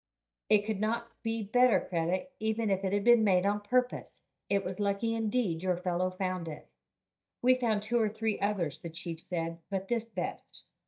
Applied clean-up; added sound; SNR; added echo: neural mask model DeepFilterNet 3.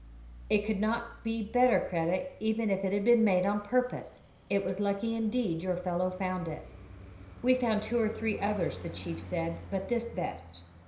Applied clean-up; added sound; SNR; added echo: none; Traffic noise, roadway noise; 17 dB; reverberation time 0.5 s.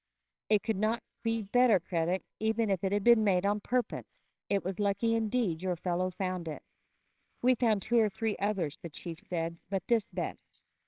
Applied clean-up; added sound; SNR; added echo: neural separator model SepFormer WHAMR!.